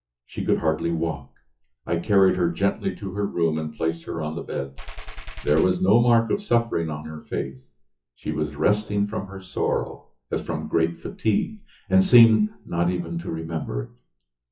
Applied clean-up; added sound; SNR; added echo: classical method WPE with log-MMSE.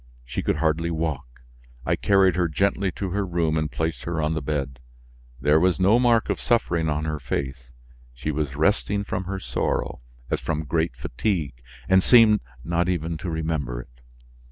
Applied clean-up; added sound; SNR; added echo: none; none; none; none.